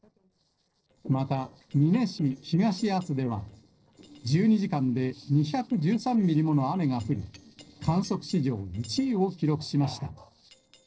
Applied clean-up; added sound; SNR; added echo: neural separator model SepFormer DNS4.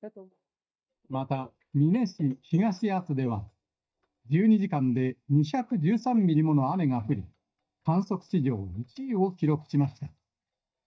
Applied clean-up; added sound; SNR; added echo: neural mask model DeepFilterNet 3.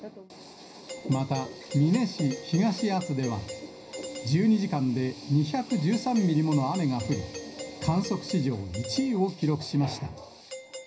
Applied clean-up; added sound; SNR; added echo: none; Doorbell; 15 dB; reverberation time 0.4 s.